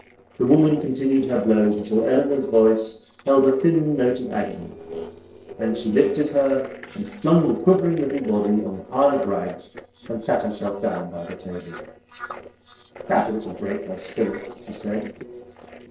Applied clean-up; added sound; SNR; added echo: neural separator model SepFormer DNS4.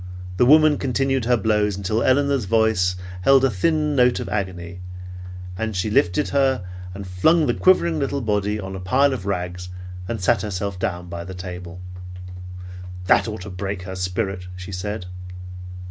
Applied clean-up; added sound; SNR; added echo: none; none; none; none.